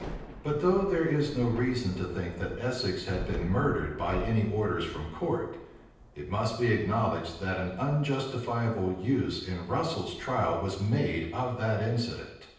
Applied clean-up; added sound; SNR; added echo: none; Thunder / Rain; 14 dB; reverberation time 0.9 s.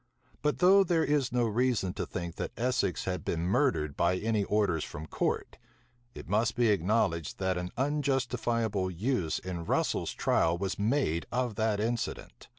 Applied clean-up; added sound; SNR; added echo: none; none; none; none.